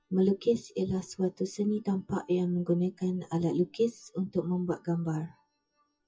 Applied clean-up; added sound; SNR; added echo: classical method WPE with log-MMSE.